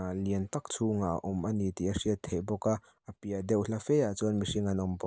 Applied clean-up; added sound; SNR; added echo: none; none; none; none.